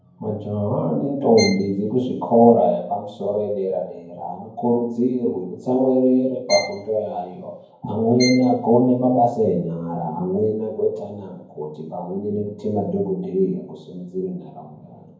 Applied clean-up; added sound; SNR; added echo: none; Bowed string instrument; 11 dB; reverberation time 0.9 s.